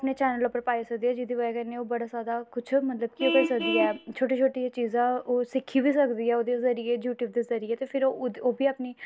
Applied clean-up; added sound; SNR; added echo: none; Vehicle horn, car horn, honking; 11 dB; none.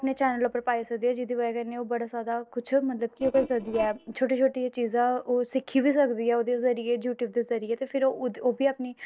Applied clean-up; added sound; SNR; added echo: neural separator model SepFormer DNS4.